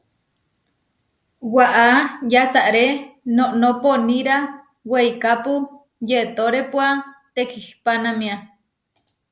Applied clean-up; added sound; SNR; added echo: none; none; none; none.